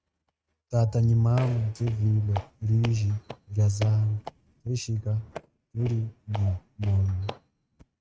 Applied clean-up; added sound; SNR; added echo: neural mask model RNNoise.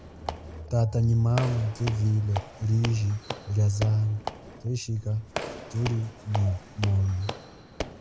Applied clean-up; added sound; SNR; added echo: none; Squeak / Walk, footsteps; 12 dB; none.